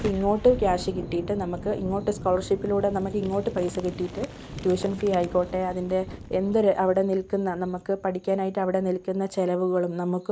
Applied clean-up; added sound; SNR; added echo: none; Boom; 13 dB; none.